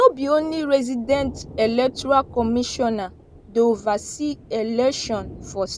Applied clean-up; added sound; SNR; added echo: none; Thunder; 18 dB; none.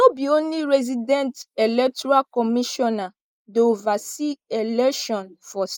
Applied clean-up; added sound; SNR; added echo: neural mask model Resemble Enhance denoiser.